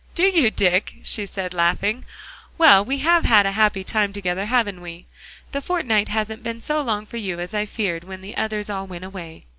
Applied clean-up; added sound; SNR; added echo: none; none; none; none.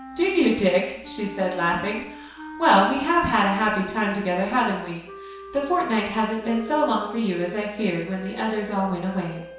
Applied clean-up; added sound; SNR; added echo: none; Wind instrument, woodwind instrument; 16 dB; reverberation time 0.7 s.